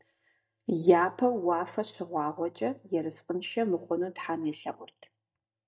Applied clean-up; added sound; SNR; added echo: neural mask model DeepFilterNet 3.